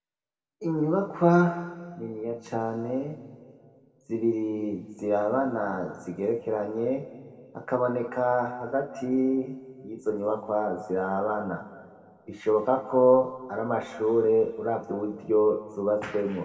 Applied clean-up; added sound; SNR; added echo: none; none; none; reverberation time 1.8 s.